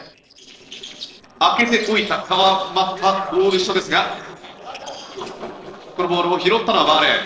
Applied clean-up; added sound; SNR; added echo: neural separator model SepFormer DNS4.